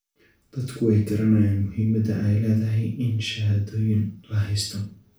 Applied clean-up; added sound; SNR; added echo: none; none; none; reverberation time 0.3 s.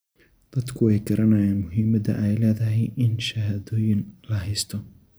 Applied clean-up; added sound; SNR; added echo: none; none; none; none.